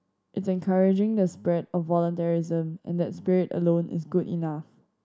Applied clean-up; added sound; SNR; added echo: none; none; none; none.